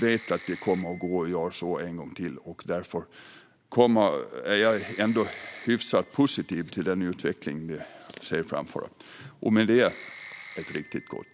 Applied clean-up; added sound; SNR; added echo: none; Telephone; 10 dB; none.